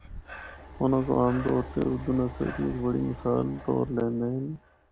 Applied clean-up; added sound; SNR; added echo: none; Breathing; 14 dB; none.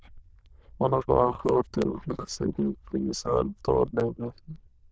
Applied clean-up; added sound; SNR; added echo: neural diffusion model UNIVERSE++.